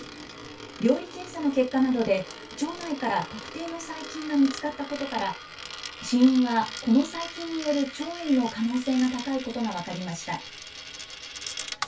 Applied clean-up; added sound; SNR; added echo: none; Coin (dropping); 13 dB; reverberation time 0.2 s.